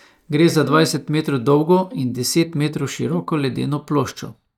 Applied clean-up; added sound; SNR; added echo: neural mask model DeepFilterNet 3.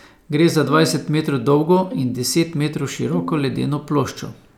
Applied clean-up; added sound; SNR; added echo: none; Bowed string instrument; 13 dB; none.